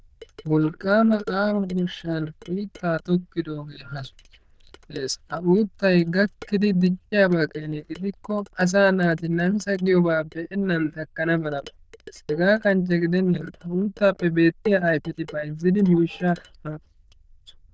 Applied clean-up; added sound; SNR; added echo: neural diffusion model UNIVERSE++.